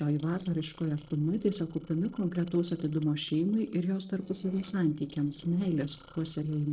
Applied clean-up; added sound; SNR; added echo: neural separator model SepFormer DNS4.